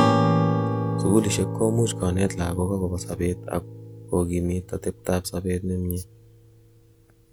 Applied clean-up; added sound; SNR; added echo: none; Acoustic guitar / Strum; 1 dB; none.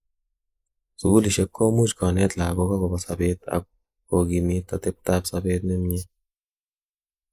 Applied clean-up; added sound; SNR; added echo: neural mask model Resemble Enhance denoiser.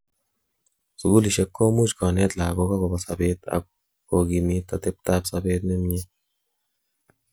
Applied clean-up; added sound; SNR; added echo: none; none; none; none.